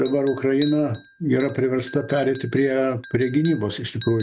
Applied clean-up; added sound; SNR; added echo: none; Chink, clink; 9 dB; none.